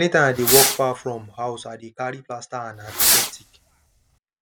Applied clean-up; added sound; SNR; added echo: none; Fireworks; -2 dB; none.